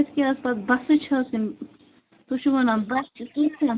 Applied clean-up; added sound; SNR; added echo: none; none; none; none.